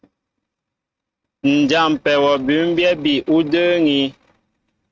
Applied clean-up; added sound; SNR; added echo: neural mask model RNNoise.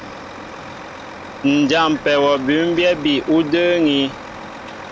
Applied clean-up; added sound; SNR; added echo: none; Truck; 14 dB; none.